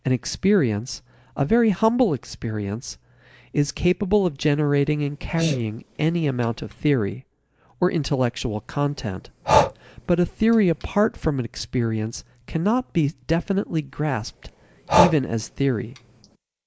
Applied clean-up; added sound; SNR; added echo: neural mask model Resemble Enhance denoiser.